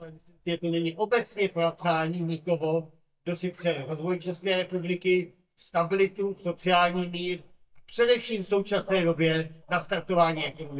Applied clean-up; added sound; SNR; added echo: neural mask model DeepFilterNet 3.